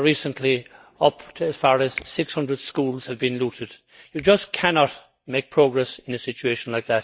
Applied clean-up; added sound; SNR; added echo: neural mask model DeepFilterNet 3.